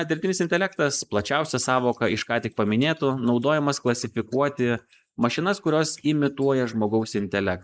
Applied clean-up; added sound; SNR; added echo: neural mask model Resemble Enhance denoiser.